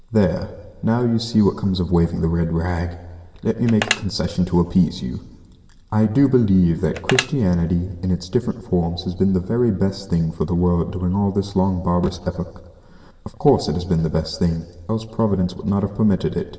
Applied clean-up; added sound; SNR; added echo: none; Telephone; 9 dB; reverberation time 1.3 s.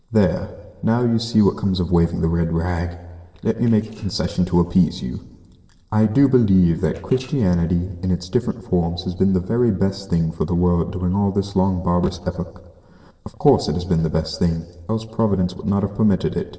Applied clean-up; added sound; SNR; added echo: neural separator model SepFormer DNS4.